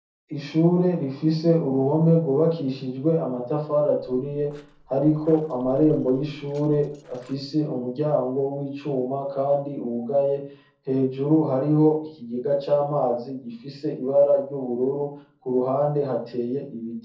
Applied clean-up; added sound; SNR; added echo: neural separator model SepFormer DNS4.